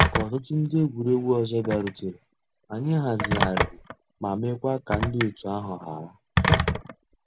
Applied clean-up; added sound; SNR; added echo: none; Telephone; 1 dB; none.